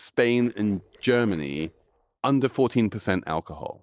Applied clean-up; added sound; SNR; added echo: neural separator model SepFormer DNS4.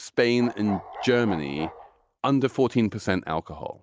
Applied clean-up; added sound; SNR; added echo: none; Bark; 13 dB; none.